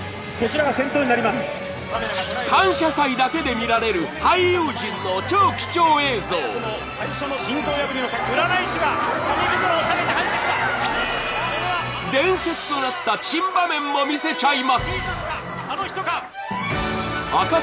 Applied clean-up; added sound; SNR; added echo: none; none; none; none.